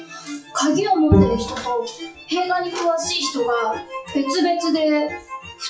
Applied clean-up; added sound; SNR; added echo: classical method WPE with log-MMSE.